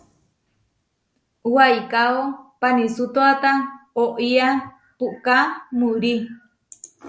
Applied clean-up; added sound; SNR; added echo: none; none; none; none.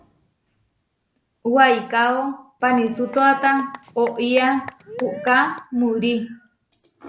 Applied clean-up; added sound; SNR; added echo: none; Applause / Cheering / Clapping; 16 dB; none.